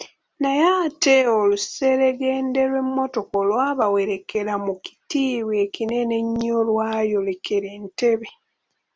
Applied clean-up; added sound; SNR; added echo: none; none; none; none.